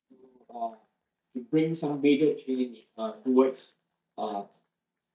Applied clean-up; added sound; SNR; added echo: neural mask model DeepFilterNet 3.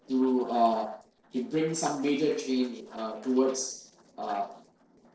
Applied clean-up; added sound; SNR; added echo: neural separator model SepFormer DNS4.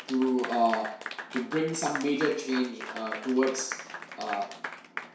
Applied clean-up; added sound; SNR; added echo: none; Applause / Clapping; 9 dB; reverberation time 0.6 s.